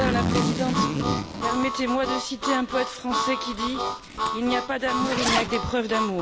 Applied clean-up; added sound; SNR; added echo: none; Zipper (clothing) + Harmonica; -1 dB; none.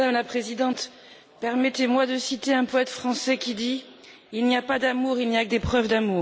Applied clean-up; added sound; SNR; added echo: none; none; none; none.